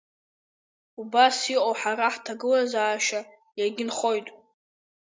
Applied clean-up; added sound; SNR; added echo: none; none; none; none.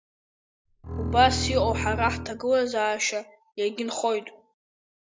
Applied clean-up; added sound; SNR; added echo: none; Bowed string instrument; 4 dB; none.